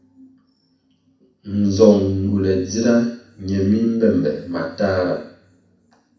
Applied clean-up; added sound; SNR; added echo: none; none; none; reverberation time 0.6 s.